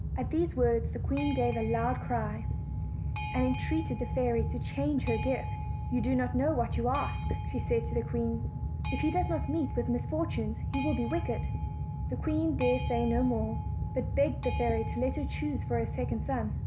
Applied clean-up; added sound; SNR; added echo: none; Boat, Water vehicle; 1 dB; none.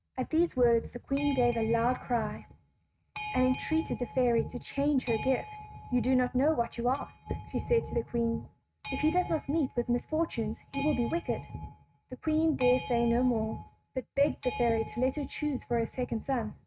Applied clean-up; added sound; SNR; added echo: neural mask model RNNoise.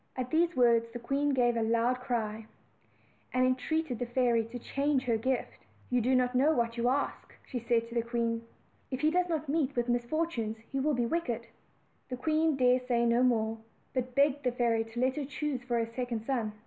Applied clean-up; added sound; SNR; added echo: none; none; none; none.